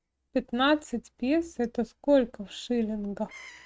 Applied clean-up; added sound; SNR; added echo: neural mask model RNNoise.